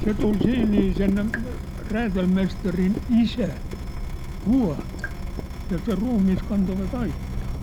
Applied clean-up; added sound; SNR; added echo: none; Drip / Water tap, faucet; 4 dB; none.